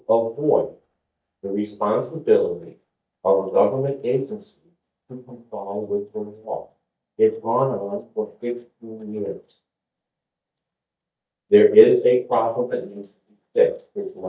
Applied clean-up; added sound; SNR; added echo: neural mask model DeepFilterNet 3.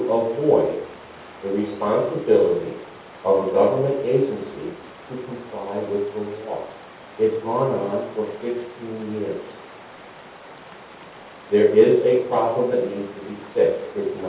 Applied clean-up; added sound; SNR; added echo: none; Stream; 19 dB; reverberation time 0.7 s.